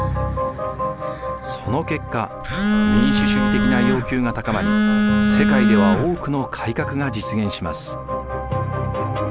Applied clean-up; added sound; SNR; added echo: none; Telephone; -5 dB; none.